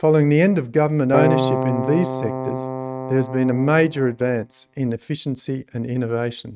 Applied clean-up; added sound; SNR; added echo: neural mask model RNNoise.